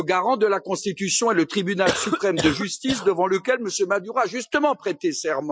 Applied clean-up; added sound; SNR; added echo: classical method Wiener filter.